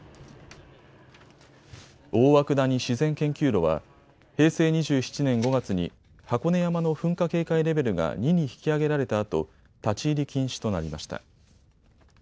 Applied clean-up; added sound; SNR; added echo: none; none; none; none.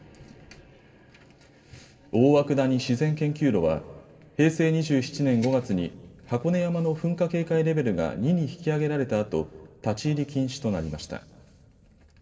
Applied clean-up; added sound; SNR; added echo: none; none; none; reverberation time 2.0 s.